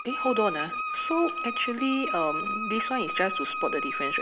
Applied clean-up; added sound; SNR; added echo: none; Wind instrument, woodwind instrument; 2 dB; none.